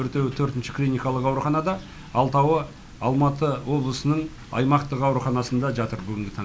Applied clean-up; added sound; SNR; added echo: none; none; none; none.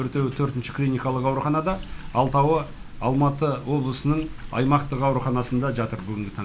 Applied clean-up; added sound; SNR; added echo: none; Water / Splash, splatter; 13 dB; none.